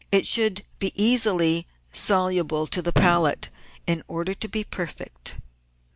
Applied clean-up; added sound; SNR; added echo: none; Thump, thud; 5 dB; none.